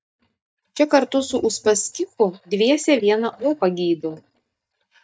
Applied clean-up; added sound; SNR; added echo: neural mask model DeepFilterNet 3.